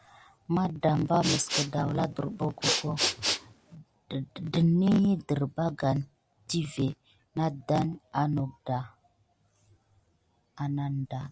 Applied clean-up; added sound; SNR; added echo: none; Respiratory sounds; 3 dB; none.